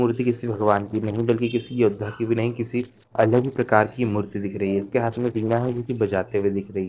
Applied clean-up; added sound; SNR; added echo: neural separator model SepFormer DNS4.